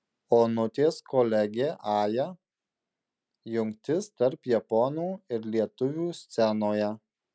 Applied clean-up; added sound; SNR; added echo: none; none; none; none.